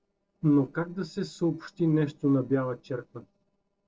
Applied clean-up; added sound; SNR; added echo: neural separator model SepFormer DNS4.